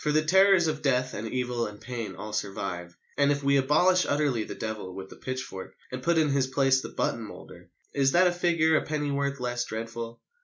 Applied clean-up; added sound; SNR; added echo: none; none; none; none.